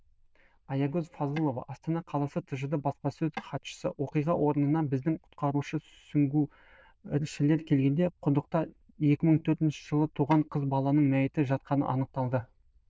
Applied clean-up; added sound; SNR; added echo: neural diffusion model UNIVERSE++.